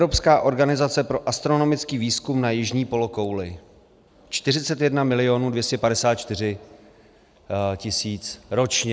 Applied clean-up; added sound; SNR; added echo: none; none; none; none.